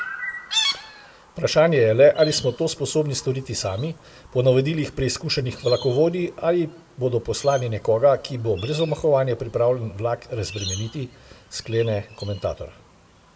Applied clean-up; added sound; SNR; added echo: none; Chirp, tweet; 14 dB; reverberation time 0.8 s.